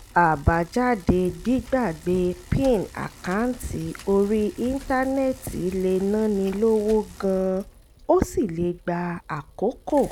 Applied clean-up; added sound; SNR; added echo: none; Bicycle; 20 dB; none.